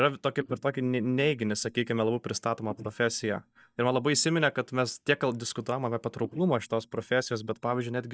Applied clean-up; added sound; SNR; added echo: neural mask model DeepFilterNet 3.